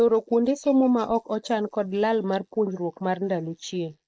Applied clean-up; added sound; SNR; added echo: neural mask model Resemble Enhance denoiser.